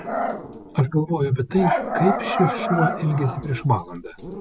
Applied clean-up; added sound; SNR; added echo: none; Growling; 4 dB; none.